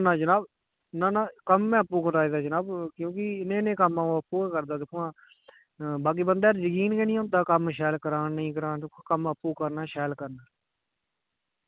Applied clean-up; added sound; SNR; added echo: none; none; none; none.